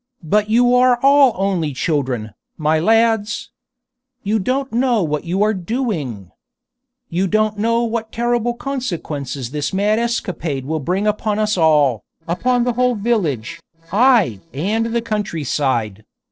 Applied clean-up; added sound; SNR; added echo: neural separator model SepFormer DNS4.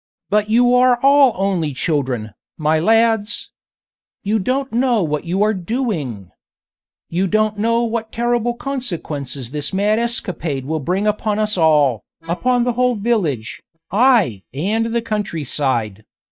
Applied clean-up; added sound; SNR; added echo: neural mask model DeepFilterNet 3.